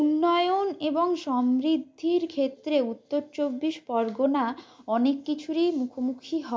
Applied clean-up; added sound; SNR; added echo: none; none; none; none.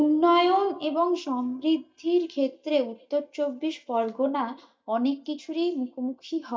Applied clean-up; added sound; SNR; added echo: neural mask model DeepFilterNet 3.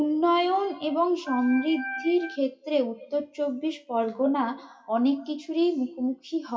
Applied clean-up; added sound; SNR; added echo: classical method WPE with log-MMSE.